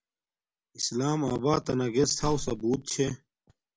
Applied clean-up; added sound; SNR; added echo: none; Slam; 10 dB; none.